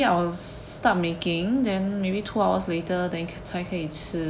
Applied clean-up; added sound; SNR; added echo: none; none; none; none.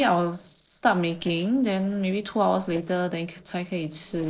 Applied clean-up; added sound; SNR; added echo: neural separator model SepFormer DNS4.